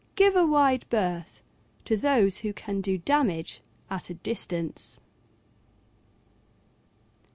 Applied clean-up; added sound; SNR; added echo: none; none; none; none.